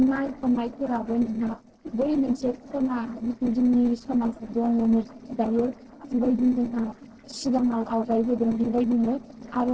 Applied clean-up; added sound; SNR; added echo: neural separator model SepFormer DNS4.